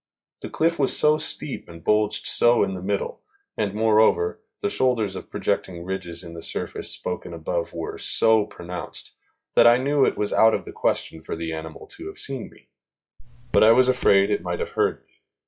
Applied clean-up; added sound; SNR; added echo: classical method log-MMSE.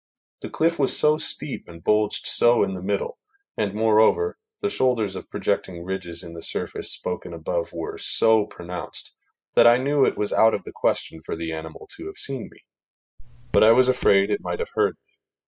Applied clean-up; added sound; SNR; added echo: classical method spectral subtraction.